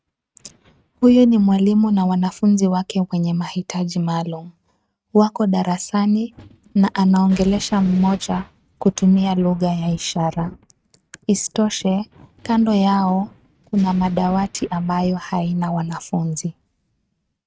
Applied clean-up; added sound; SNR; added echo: neural mask model RNNoise.